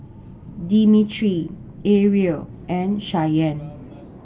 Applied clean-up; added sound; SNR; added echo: none; Subway, metro, underground; 18 dB; reverberation time 0.2 s.